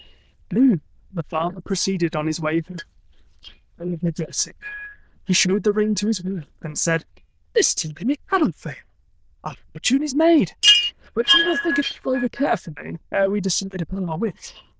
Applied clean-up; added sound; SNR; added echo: neural diffusion model UNIVERSE++.